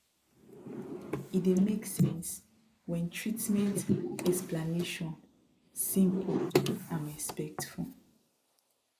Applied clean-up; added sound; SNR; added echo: neural mask model Resemble Enhance denoiser.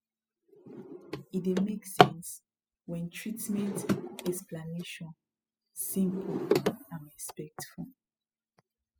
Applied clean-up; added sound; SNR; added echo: classical method spectral subtraction.